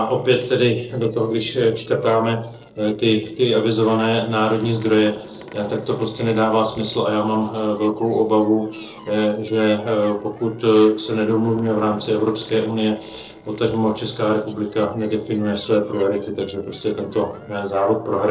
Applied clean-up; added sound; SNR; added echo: neural separator model SepFormer DNS4.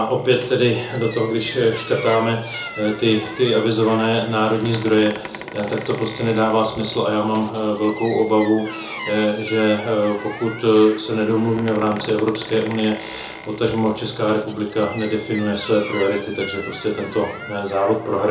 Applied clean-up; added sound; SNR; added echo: none; Squeak; 15 dB; reverberation time 0.6 s.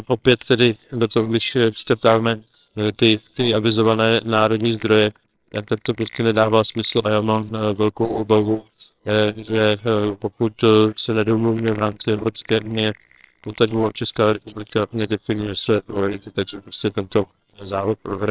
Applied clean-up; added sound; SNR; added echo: neural separator model SepFormer WHAMR!.